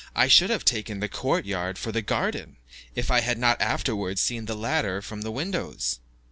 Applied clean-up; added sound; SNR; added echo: none; none; none; none.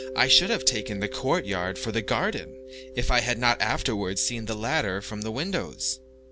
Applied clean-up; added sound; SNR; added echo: none; Mallet percussion; 14 dB; none.